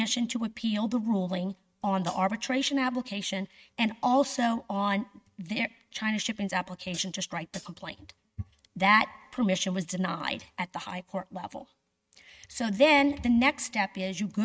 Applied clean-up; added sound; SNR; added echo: neural mask model RNNoise.